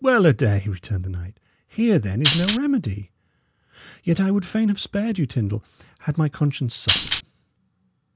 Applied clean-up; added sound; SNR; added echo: none; Tambourine; -1 dB; none.